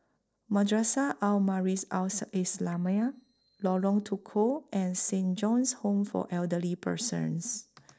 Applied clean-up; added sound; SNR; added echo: neural separator model SepFormer DNS4.